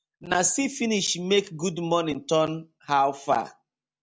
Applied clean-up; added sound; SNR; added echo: none; none; none; none.